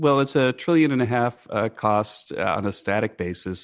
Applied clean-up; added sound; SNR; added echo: none; none; none; none.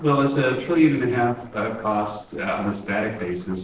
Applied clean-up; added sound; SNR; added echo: neural separator model SepFormer DNS4.